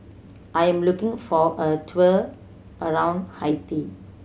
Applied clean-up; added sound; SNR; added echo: none; none; none; none.